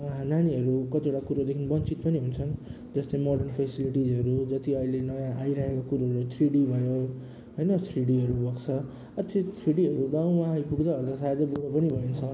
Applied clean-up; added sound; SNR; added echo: none; none; none; none.